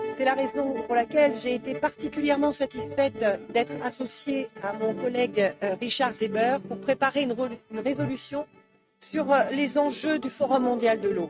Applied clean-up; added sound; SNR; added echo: neural mask model RNNoise.